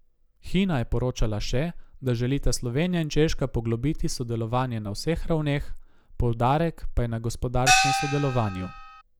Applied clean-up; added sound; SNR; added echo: none; Gong; -1 dB; none.